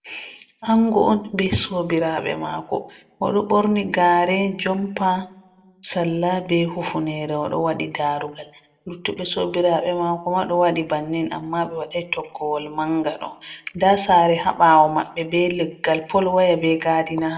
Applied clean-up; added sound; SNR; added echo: none; none; none; reverberation time 0.5 s.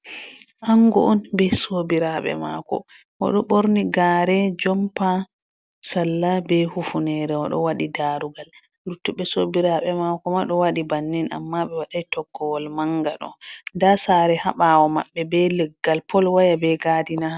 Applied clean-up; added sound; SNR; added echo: none; none; none; none.